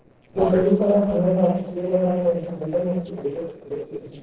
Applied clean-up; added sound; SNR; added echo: neural separator model SepFormer DNS4.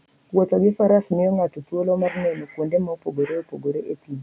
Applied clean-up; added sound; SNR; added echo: none; none; none; none.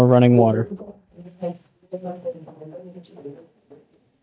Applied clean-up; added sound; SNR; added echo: neural mask model DeepFilterNet 3.